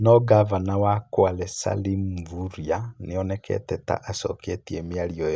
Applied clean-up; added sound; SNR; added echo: none; none; none; none.